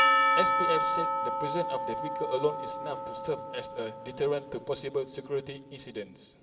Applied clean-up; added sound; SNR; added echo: none; Percussion; -3 dB; reverberation time 2.3 s.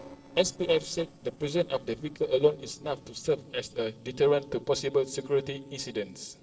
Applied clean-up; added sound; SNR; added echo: neural separator model SepFormer DNS4.